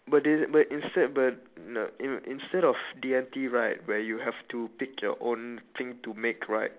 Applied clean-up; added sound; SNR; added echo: none; none; none; none.